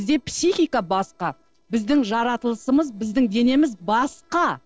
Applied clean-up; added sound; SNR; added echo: neural separator model SepFormer DNS4.